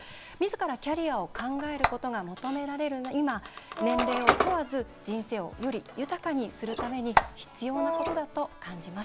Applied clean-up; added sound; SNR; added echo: none; Wind instrument, woodwind instrument + Squeak; 1 dB; none.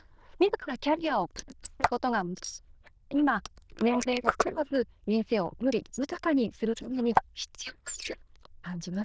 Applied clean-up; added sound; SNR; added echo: neural diffusion model UNIVERSE++.